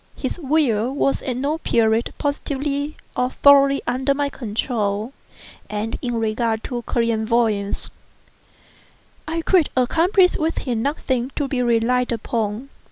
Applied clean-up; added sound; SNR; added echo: none; none; none; none.